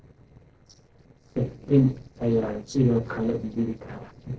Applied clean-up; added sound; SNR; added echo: neural separator model SepFormer DNS4.